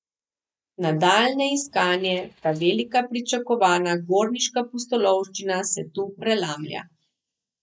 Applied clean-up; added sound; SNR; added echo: neural mask model DeepFilterNet 3.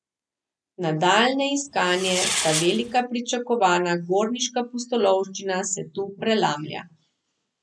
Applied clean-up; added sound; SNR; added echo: none; Fireworks; 4 dB; none.